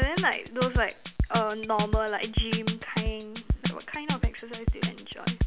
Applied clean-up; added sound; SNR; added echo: none; Drum kit; -2 dB; none.